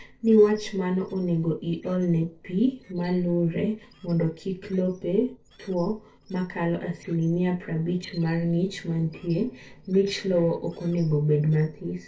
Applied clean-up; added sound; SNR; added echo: neural separator model SepFormer DNS4.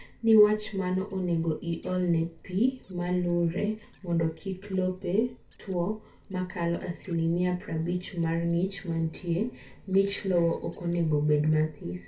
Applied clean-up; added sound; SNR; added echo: none; Bird; 1 dB; reverberation time 0.2 s.